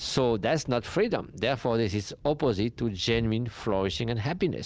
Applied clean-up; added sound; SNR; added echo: none; Thunder; 20 dB; none.